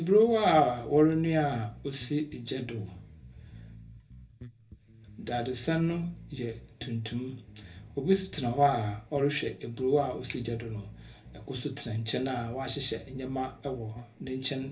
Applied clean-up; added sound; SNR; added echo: none; Bass guitar; 19 dB; reverberation time 0.3 s.